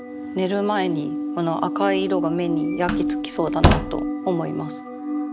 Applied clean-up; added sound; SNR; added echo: none; Slam; 1 dB; none.